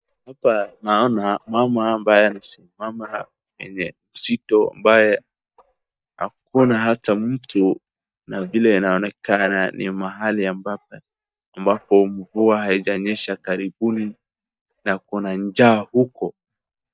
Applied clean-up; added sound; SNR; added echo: neural mask model DeepFilterNet 3.